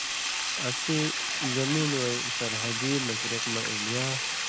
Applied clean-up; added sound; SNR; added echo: none; Sink (filling or washing); -2 dB; none.